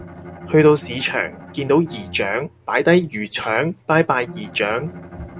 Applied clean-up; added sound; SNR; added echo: none; Bowed string instrument; 18 dB; none.